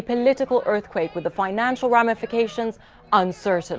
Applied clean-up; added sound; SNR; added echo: none; none; none; none.